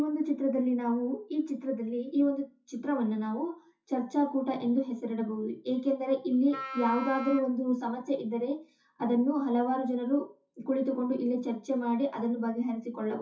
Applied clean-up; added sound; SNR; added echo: classical method WPE with log-MMSE.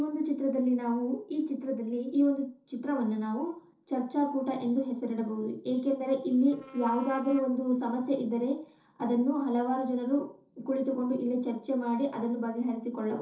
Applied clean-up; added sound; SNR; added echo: neural separator model SepFormer DNS4.